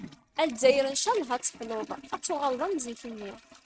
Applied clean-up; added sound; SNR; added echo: neural mask model RNNoise.